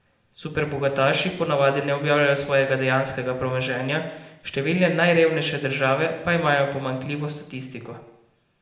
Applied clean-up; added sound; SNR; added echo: none; none; none; reverberation time 0.7 s.